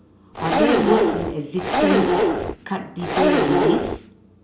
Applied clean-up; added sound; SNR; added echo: none; Zipper (clothing); -4 dB; none.